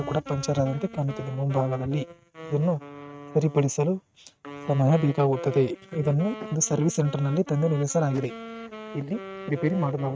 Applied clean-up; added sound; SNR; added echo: neural mask model RNNoise.